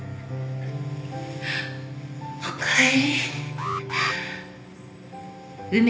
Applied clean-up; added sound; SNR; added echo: none; Alarm; 8 dB; reverberation time 1.4 s.